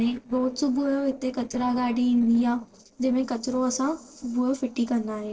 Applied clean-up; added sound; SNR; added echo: neural separator model SepFormer DNS4.